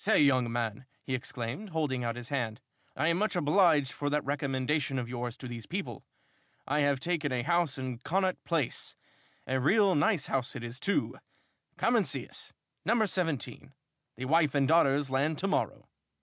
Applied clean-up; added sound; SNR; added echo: none; none; none; none.